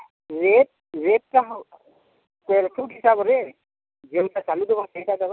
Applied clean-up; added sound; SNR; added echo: none; none; none; none.